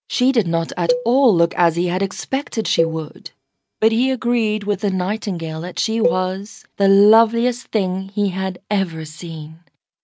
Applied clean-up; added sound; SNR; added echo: neural mask model RNNoise.